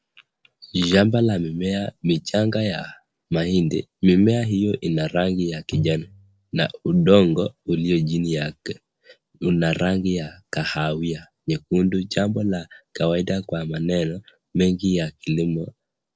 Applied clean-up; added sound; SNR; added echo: neural separator model SepFormer DNS4.